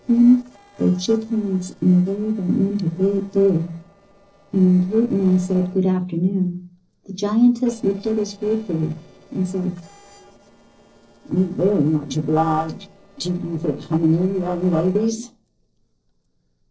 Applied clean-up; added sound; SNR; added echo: neural separator model SepFormer DNS4.